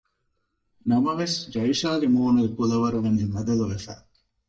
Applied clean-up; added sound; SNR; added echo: neural mask model DeepFilterNet 3.